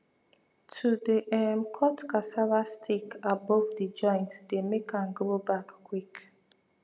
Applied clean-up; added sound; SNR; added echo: none; none; none; none.